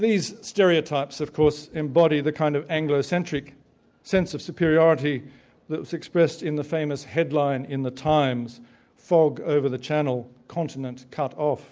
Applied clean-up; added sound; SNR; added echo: none; none; none; none.